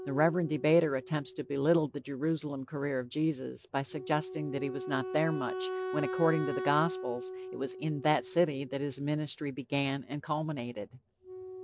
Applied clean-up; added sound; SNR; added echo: none; Wind instrument, woodwind instrument; 10 dB; none.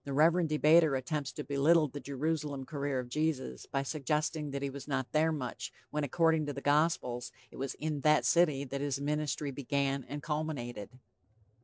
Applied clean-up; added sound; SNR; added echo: none; none; none; none.